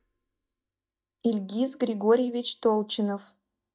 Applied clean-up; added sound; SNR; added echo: neural mask model DeepFilterNet 3.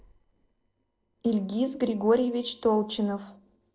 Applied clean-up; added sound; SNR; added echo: neural separator model SepFormer DNS4.